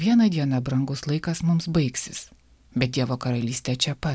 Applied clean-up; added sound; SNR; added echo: none; none; none; none.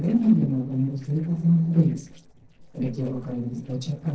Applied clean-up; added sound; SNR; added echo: neural separator model SepFormer DNS4.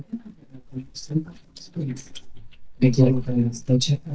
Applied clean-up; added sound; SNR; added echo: neural mask model DeepFilterNet 3.